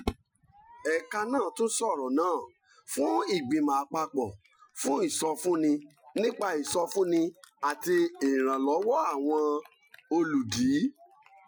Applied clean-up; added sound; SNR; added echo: classical method Wiener filter.